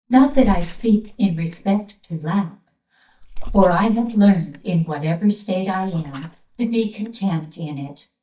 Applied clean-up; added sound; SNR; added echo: neural mask model DeepFilterNet 3.